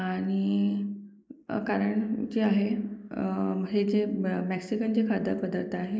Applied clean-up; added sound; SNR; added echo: neural mask model Resemble Enhance denoiser.